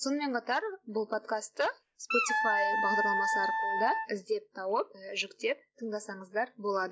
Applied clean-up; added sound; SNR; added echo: none; Wind instrument, woodwind instrument; -4 dB; none.